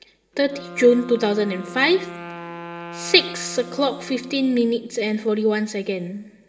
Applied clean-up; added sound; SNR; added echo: none; Wind instrument, woodwind instrument; 16 dB; reverberation time 2.2 s.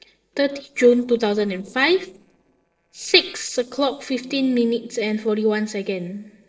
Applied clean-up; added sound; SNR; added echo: neural separator model SepFormer DNS4.